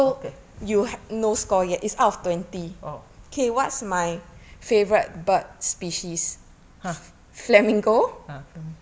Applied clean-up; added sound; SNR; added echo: none; none; none; none.